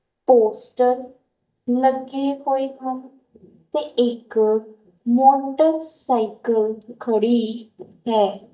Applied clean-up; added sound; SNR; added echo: neural mask model DeepFilterNet 3.